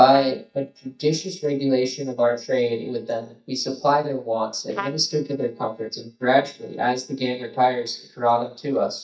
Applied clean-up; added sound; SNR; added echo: neural mask model DeepFilterNet 3.